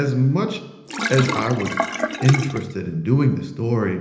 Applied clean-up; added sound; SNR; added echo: none; Sink (filling or washing); 7 dB; reverberation time 1.0 s.